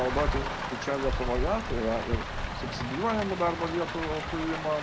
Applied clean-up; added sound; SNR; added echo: none; Rain; 1 dB; none.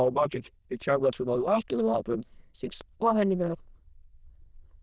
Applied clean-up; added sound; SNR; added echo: neural diffusion model UNIVERSE++.